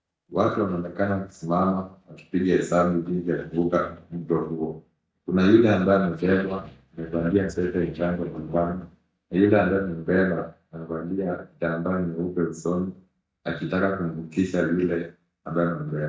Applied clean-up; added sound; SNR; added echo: neural mask model DeepFilterNet 3.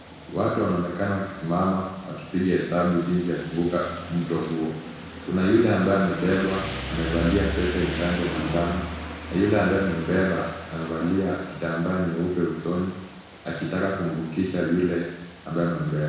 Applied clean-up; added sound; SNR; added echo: none; Rain; 11 dB; reverberation time 1.1 s.